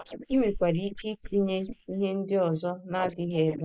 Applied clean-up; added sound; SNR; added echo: neural mask model Resemble Enhance denoiser.